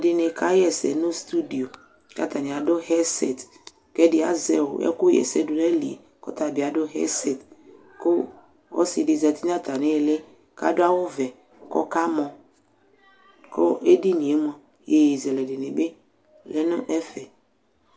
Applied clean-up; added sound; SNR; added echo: none; none; none; none.